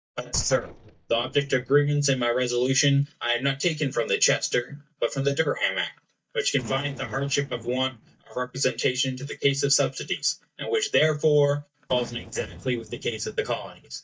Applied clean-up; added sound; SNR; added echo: neural mask model DeepFilterNet 3.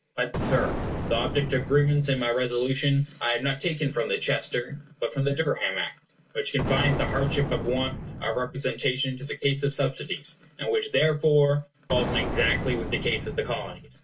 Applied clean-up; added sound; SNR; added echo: none; Explosion; 5 dB; reverberation time 0.2 s.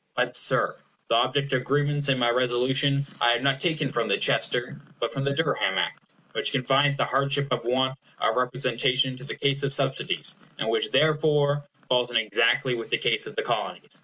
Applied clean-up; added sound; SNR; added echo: none; none; none; none.